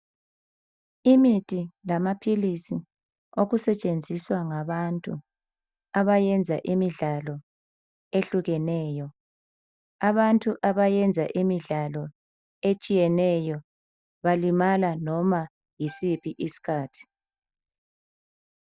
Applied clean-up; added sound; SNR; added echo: neural mask model DeepFilterNet 3.